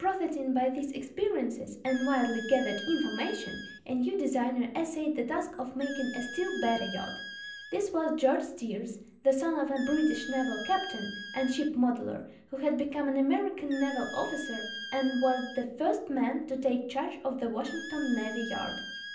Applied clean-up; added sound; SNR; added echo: none; Squeak; 13 dB; reverberation time 0.6 s.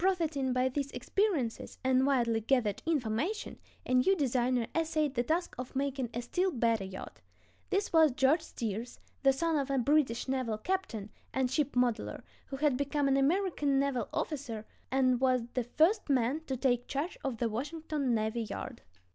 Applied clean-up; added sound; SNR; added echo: none; none; none; none.